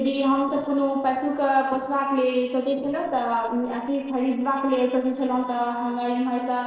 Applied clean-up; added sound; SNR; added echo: neural separator model SepFormer DNS4.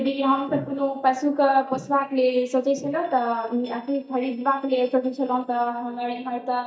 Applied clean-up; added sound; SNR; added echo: neural mask model DeepFilterNet 3.